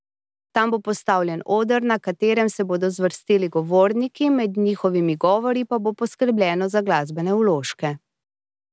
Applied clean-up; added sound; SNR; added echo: none; none; none; none.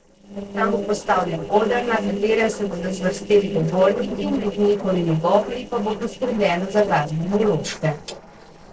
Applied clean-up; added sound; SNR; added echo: neural separator model SepFormer DNS4.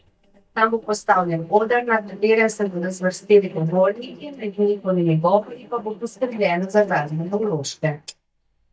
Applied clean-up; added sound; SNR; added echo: neural mask model DeepFilterNet 3.